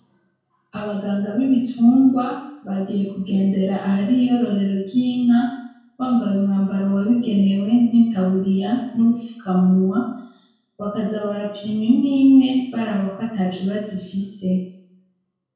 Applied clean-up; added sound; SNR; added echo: none; none; none; reverberation time 0.6 s.